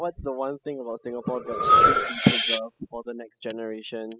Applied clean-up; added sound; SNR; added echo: classical method spectral subtraction.